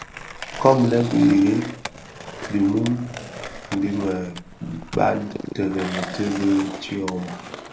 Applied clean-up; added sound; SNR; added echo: none; Skateboard; 12 dB; none.